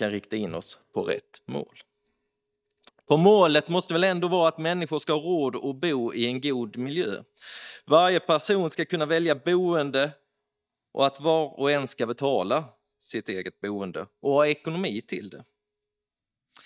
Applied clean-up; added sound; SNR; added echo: neural mask model DeepFilterNet 3.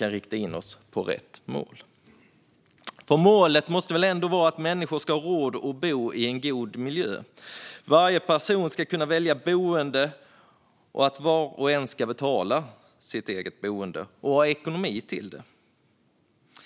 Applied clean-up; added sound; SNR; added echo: none; none; none; none.